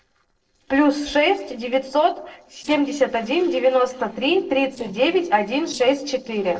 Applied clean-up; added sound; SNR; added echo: neural separator model SepFormer DNS4.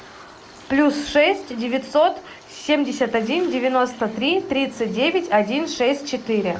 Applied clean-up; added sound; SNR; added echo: none; none; none; none.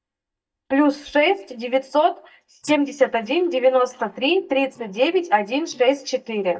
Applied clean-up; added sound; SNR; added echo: neural mask model DeepFilterNet 3.